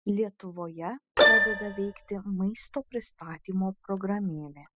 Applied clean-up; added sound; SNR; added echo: classical method spectral subtraction.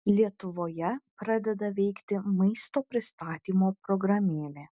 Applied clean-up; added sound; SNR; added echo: none; none; none; none.